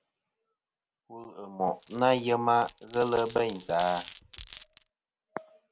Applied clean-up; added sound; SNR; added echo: none; Glass; 19 dB; none.